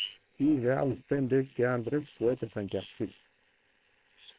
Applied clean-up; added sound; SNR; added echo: neural separator model SepFormer WHAM!.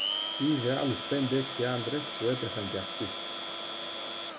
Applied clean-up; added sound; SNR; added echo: none; Domestic sounds, home sounds; 3 dB; none.